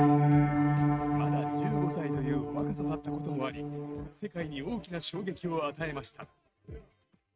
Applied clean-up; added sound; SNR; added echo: neural mask model RNNoise.